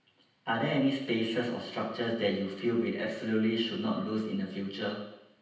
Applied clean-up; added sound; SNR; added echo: none; none; none; reverberation time 0.9 s.